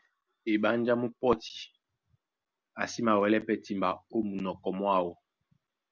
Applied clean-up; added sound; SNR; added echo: none; none; none; none.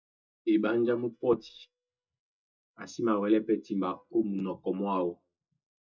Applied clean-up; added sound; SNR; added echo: neural mask model DeepFilterNet 3.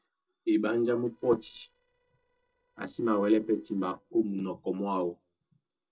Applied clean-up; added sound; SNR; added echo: neural separator model SepFormer DNS4.